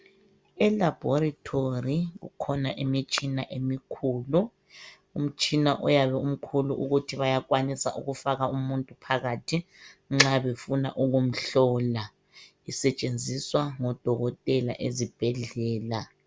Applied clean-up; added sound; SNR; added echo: none; none; none; none.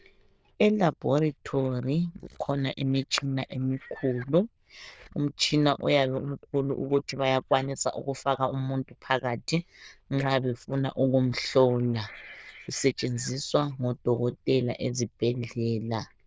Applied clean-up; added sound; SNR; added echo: neural diffusion model UNIVERSE++.